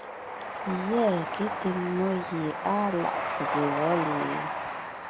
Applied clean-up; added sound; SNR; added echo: none; Train; 3 dB; none.